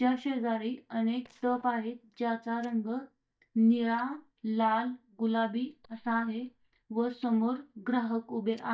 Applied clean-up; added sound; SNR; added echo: neural mask model DeepFilterNet 3.